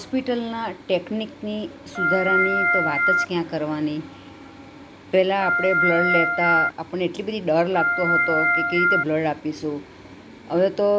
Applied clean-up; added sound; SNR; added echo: none; Organ; -4 dB; none.